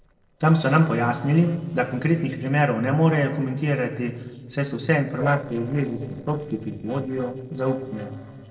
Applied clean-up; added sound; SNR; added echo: neural separator model SepFormer DNS4.